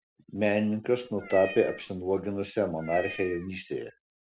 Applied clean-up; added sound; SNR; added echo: none; Meow; 13 dB; none.